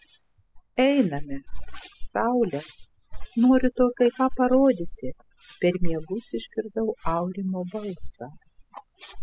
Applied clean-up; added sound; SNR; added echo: classical method spectral subtraction.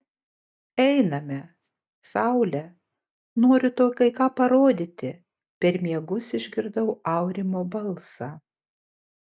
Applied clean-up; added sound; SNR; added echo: none; none; none; none.